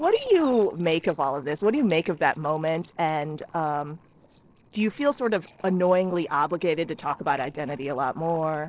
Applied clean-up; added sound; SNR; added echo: neural separator model SepFormer DNS4.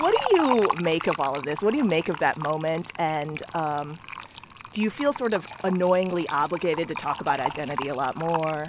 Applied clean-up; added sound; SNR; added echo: none; Fill (with liquid); 9 dB; none.